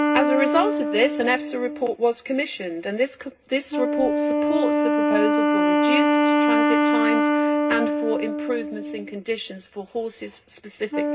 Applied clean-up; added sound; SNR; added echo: none; Wind instrument, woodwind instrument; -4 dB; reverberation time 0.2 s.